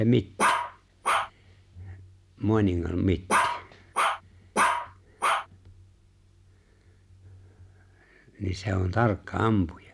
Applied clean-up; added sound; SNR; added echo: none; Bark; -3 dB; none.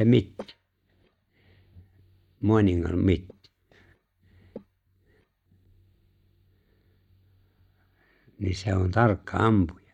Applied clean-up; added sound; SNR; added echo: neural mask model DeepFilterNet 3.